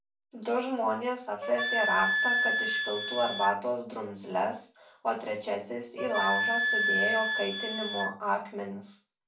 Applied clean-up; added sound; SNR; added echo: none; Wind instrument, woodwind instrument; 0 dB; reverberation time 0.3 s.